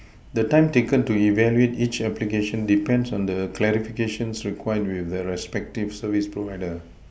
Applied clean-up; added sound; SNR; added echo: none; none; none; none.